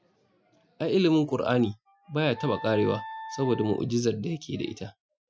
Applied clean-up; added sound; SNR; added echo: classical method Wiener filter.